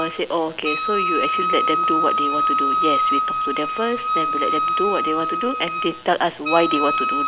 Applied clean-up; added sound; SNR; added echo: none; Wind instrument, woodwind instrument; -2 dB; none.